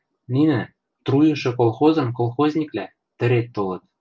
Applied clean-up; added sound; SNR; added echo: none; none; none; none.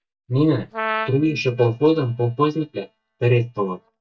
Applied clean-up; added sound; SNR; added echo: neural mask model DeepFilterNet 3.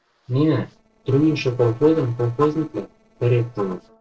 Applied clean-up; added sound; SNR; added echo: neural separator model SepFormer DNS4.